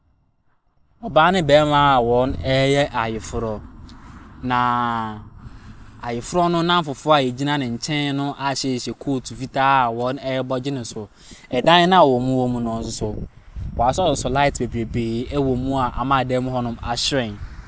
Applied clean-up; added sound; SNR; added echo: none; none; none; none.